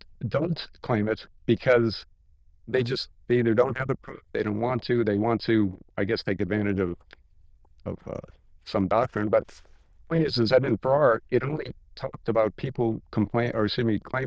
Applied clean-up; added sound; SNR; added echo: neural diffusion model UNIVERSE++.